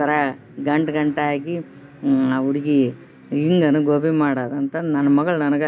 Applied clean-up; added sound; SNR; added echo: none; none; none; none.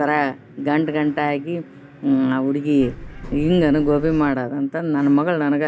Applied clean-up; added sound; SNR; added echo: none; Bird; 13 dB; none.